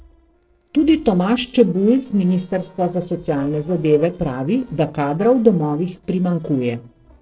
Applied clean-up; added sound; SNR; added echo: neural separator model SepFormer DNS4.